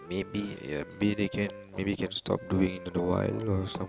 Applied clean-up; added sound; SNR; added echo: none; Wind instrument, woodwind instrument; 17 dB; none.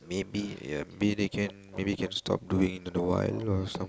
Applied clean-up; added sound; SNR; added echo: none; none; none; none.